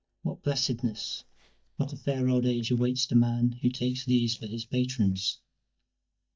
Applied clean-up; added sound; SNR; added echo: neural mask model DeepFilterNet 3.